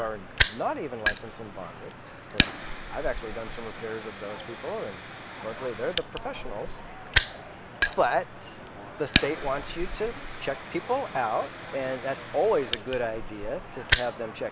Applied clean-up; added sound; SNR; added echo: none; Fire; 0 dB; none.